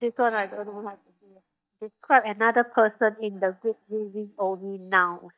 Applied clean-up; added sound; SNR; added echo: neural mask model DeepFilterNet 3.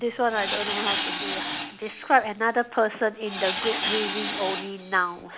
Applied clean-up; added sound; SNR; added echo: none; Tools; 4 dB; none.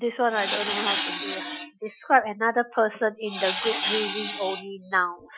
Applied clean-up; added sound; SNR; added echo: classical method Wiener filter.